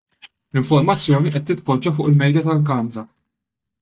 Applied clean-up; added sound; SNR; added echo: neural mask model DeepFilterNet 3.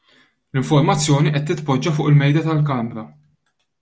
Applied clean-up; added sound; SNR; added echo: none; none; none; none.